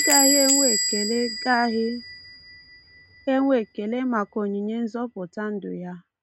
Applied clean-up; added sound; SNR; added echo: none; Door / Bell; 2 dB; none.